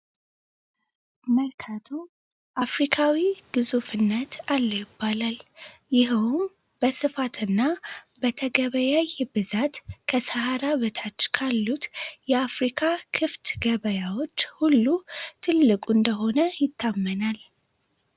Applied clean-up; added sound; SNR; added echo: none; none; none; none.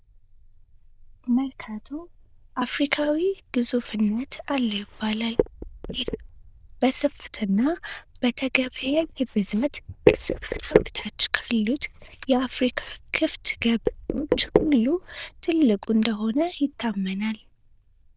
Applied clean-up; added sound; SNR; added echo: neural diffusion model UNIVERSE++.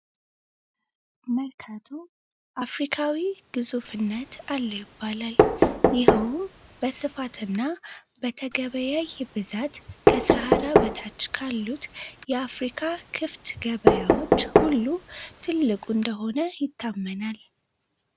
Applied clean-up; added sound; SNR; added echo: none; Knock; -4 dB; none.